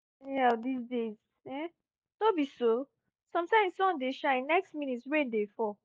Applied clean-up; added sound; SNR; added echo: none; none; none; none.